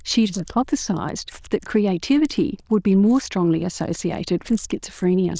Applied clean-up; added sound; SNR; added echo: neural diffusion model UNIVERSE++.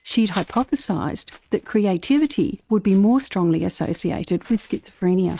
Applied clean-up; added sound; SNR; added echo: neural mask model RNNoise.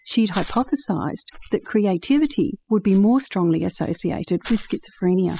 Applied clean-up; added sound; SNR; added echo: classical method spectral subtraction.